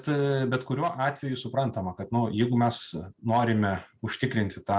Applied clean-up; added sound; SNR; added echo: none; none; none; none.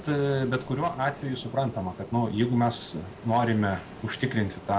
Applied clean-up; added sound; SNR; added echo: none; Ocean; 16 dB; none.